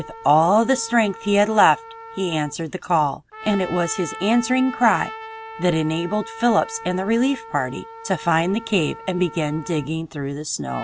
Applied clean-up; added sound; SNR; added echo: none; Trumpet; 16 dB; none.